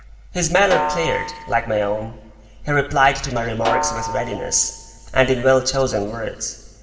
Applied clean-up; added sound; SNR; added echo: none; Snare drum; 8 dB; reverberation time 2.3 s.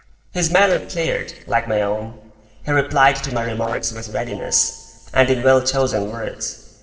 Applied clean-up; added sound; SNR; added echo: neural separator model SepFormer DNS4.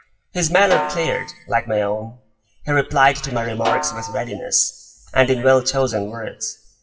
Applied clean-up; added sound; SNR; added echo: classical method WPE with log-MMSE.